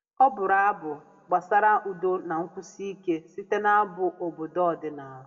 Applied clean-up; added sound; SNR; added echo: none; none; none; reverberation time 0.9 s.